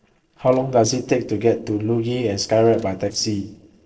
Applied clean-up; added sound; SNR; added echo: neural separator model SepFormer DNS4.